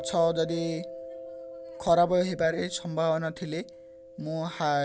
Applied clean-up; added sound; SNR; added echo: none; Mallet percussion; 14 dB; none.